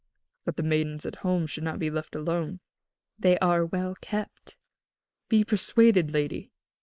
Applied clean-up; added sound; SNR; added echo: neural mask model Resemble Enhance denoiser.